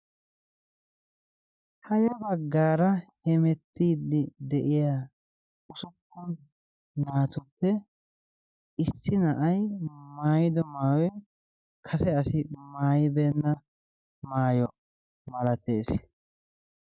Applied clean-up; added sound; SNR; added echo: none; none; none; none.